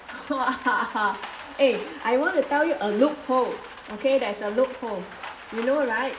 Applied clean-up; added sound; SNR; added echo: none; Rain; 16 dB; reverberation time 1.7 s.